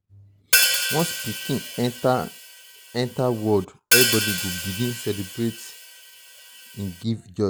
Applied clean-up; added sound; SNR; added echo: none; Crash cymbal / Hi-hat; -1 dB; none.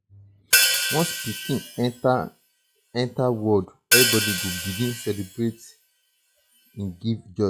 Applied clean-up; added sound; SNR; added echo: classical method log-MMSE.